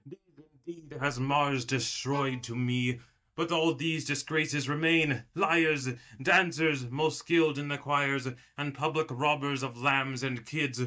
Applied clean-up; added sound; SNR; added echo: neural mask model DeepFilterNet 3.